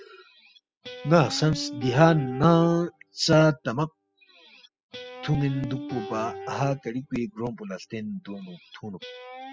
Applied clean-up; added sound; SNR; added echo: classical method spectral subtraction.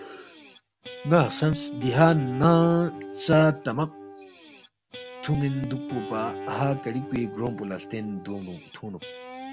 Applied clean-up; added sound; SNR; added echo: none; Guitar; 13 dB; none.